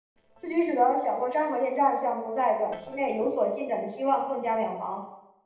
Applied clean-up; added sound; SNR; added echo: neural separator model SepFormer DNS4.